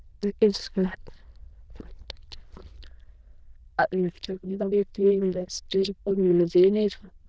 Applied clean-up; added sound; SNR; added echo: neural diffusion model UNIVERSE++.